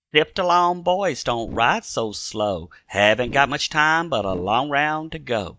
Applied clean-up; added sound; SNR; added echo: neural mask model DeepFilterNet 3.